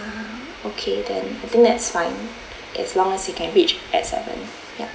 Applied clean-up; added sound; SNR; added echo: none; none; none; none.